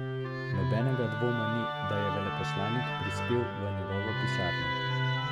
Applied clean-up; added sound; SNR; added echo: none; Musical instrument; -2 dB; none.